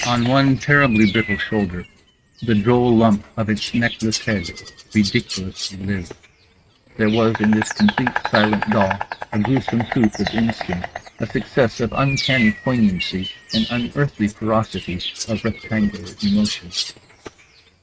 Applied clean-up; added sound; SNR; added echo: neural mask model RNNoise.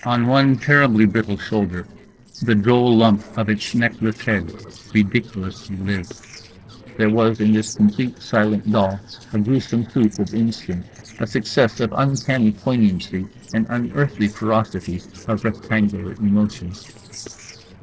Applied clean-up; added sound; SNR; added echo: neural separator model SepFormer DNS4.